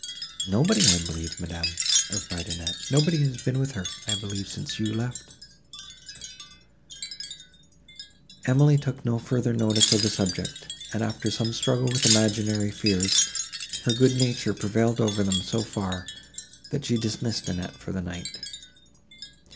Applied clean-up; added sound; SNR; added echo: none; Wind chime; 4 dB; none.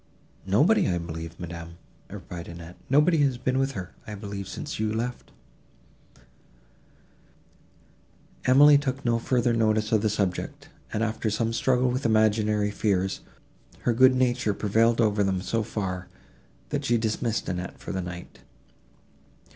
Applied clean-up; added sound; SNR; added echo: none; none; none; none.